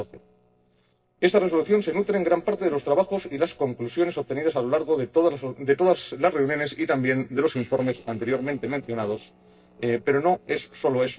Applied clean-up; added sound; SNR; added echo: neural separator model SepFormer DNS4.